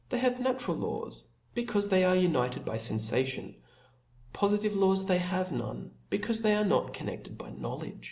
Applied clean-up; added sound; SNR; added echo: none; none; none; none.